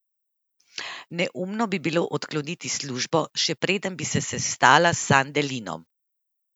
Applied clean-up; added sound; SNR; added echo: none; none; none; none.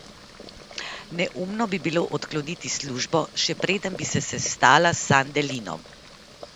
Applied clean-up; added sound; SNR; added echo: none; Boiling; 18 dB; none.